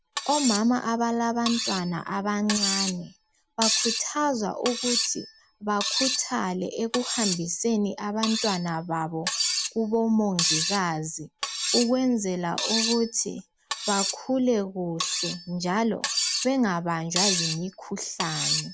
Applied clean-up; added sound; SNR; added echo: none; Cutlery, silverware; 4 dB; none.